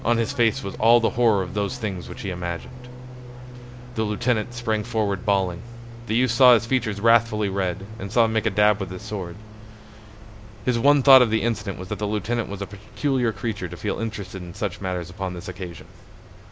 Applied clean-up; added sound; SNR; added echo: none; Fixed-wing aircraft, airplane; 14 dB; none.